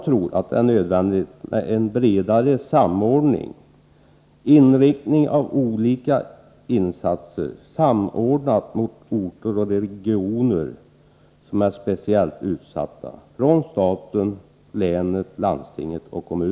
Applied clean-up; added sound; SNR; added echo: none; none; none; none.